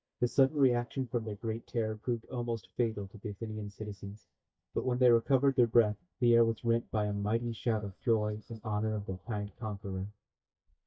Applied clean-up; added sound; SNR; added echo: neural mask model DeepFilterNet 3.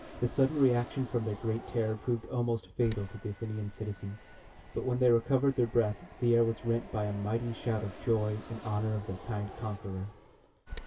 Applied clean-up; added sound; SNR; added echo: none; Fixed-wing aircraft, airplane; 16 dB; reverberation time 0.1 s.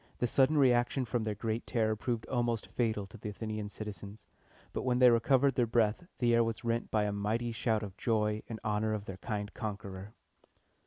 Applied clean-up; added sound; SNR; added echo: none; none; none; none.